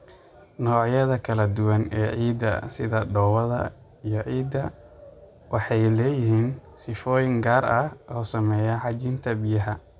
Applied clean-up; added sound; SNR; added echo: none; none; none; none.